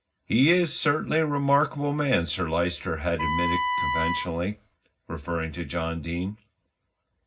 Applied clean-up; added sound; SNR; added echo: none; Wind instrument, woodwind instrument; 2 dB; reverberation time 0.4 s.